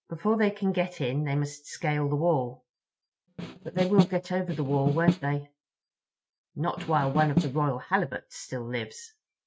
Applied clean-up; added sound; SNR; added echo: neural mask model RNNoise.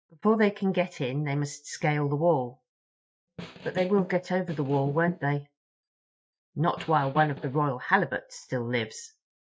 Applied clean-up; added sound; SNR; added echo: neural mask model DeepFilterNet 3.